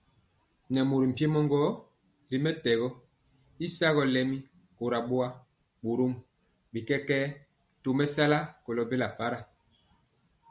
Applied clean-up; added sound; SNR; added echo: none; none; none; none.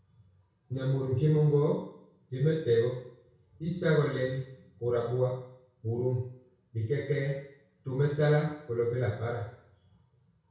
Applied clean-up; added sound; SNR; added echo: none; none; none; reverberation time 0.6 s.